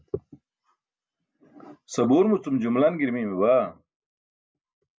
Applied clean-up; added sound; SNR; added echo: none; none; none; none.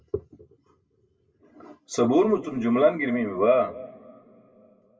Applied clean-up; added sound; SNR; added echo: none; none; none; reverberation time 1.5 s.